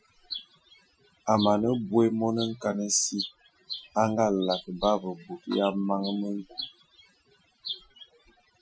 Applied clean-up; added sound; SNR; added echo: classical method Wiener filter.